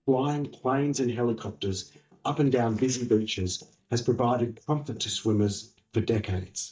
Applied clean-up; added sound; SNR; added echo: neural mask model DeepFilterNet 3.